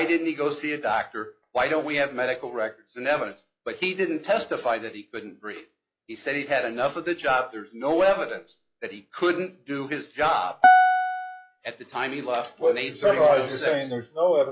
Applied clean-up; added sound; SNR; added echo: classical method log-MMSE.